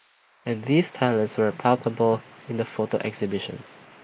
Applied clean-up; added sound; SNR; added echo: neural mask model Resemble Enhance denoiser.